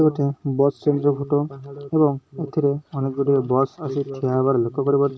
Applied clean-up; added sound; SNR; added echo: none; none; none; none.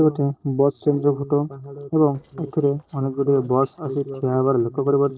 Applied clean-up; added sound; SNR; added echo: neural separator model SepFormer DNS4.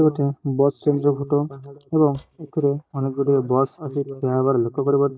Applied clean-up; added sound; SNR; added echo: neural mask model DeepFilterNet 3.